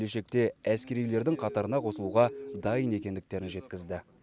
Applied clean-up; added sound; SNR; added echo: none; Siren; 11 dB; none.